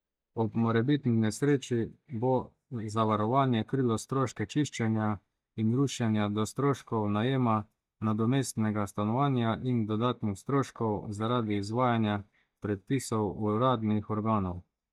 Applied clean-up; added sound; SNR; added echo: neural mask model DeepFilterNet 3.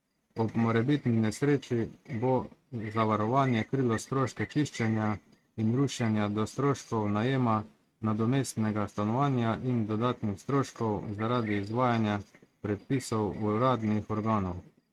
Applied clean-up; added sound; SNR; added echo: neural mask model RNNoise.